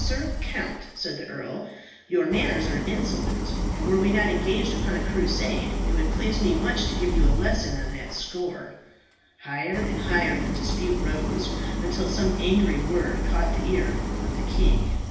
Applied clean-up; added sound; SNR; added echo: none; Idling; -2 dB; reverberation time 0.9 s.